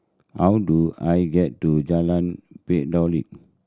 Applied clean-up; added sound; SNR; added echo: none; none; none; none.